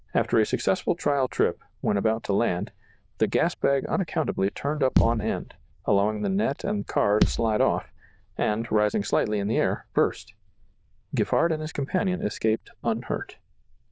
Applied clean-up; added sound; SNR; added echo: neural diffusion model UNIVERSE++.